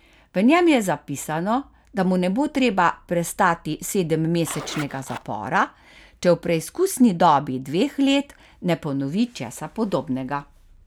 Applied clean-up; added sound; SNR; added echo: none; Zipper (clothing); 14 dB; none.